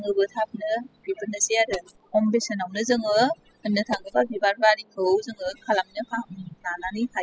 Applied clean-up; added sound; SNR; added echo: classical method spectral subtraction.